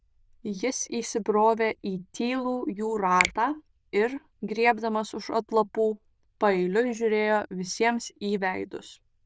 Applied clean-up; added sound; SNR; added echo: neural diffusion model UNIVERSE++.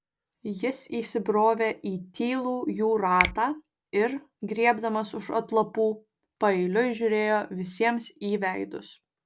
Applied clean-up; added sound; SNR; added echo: none; Finger snapping; 6 dB; none.